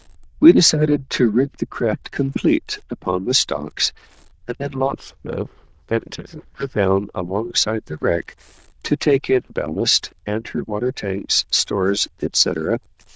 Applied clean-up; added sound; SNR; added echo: neural diffusion model UNIVERSE++.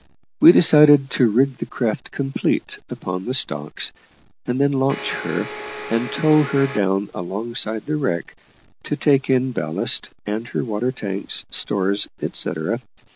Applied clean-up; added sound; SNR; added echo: none; Domestic sounds, home sounds; 10 dB; none.